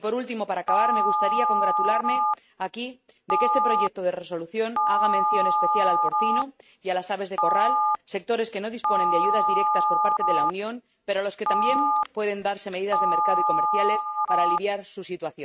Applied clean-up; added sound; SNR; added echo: neural mask model RNNoise.